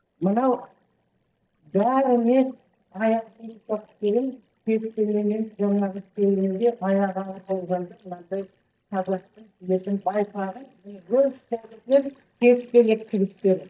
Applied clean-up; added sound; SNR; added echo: neural mask model DeepFilterNet 3.